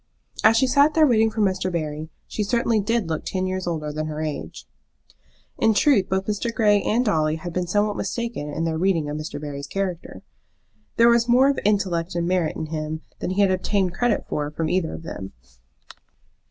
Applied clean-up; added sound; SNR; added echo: none; none; none; none.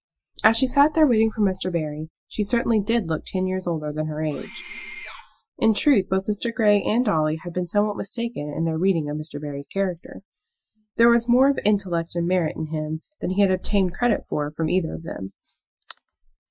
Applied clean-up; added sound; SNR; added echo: classical method Wiener filter.